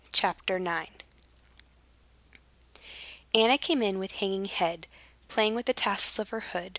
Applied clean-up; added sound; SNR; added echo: none; none; none; none.